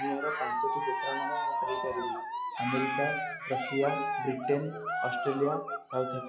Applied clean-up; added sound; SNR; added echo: classical method log-MMSE.